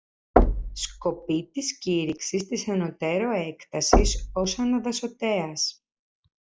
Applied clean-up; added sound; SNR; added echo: classical method log-MMSE.